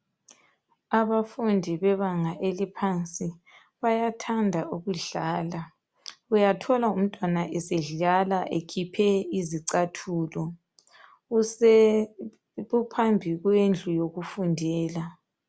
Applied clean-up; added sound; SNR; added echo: none; none; none; none.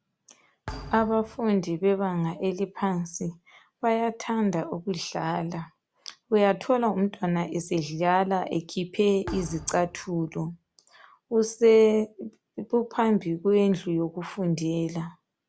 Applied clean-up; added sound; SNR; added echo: none; Thump, thud; 17 dB; none.